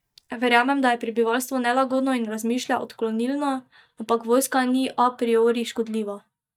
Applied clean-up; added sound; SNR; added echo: neural mask model DeepFilterNet 3.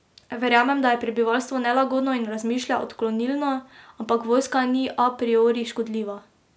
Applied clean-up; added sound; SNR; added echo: none; none; none; none.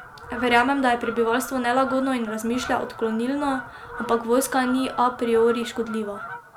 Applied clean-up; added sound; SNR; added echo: none; Fowl; 13 dB; none.